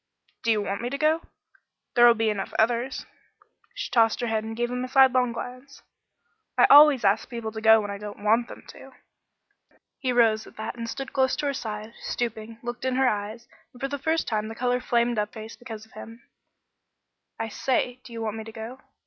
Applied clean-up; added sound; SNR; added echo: none; none; none; none.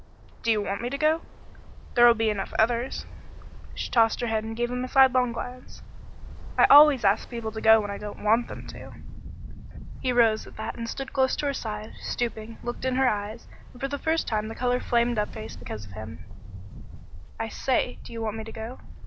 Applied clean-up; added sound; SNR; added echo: none; Ocean; 10 dB; none.